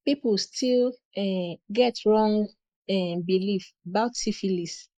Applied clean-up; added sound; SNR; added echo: neural mask model Resemble Enhance denoiser.